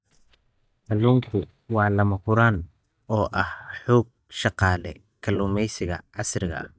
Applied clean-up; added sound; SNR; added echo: neural mask model DeepFilterNet 3.